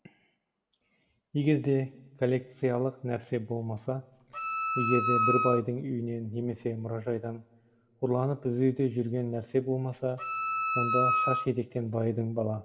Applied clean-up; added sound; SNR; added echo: none; Wind instrument, woodwind instrument; -1 dB; reverberation time 1.4 s.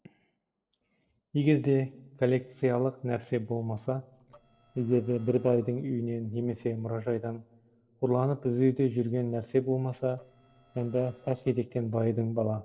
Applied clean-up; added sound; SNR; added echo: neural separator model SepFormer DNS4.